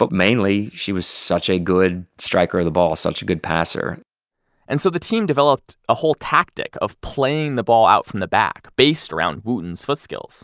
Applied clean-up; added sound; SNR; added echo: none; none; none; none.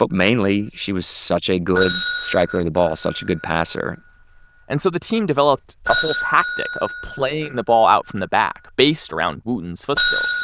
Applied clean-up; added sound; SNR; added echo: neural diffusion model UNIVERSE++.